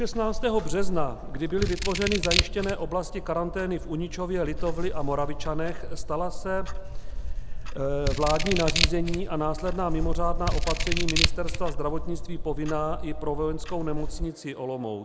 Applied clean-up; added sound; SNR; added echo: none; Clock + Scissors; -2 dB; none.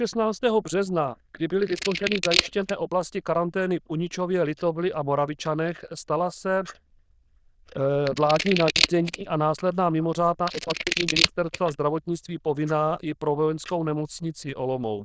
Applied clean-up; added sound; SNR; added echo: neural diffusion model UNIVERSE++.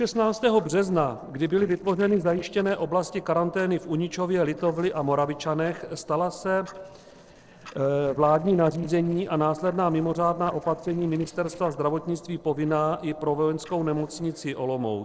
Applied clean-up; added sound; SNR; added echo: neural separator model SepFormer DNS4.